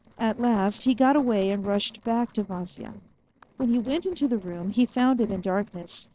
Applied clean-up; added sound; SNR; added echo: neural separator model SepFormer DNS4.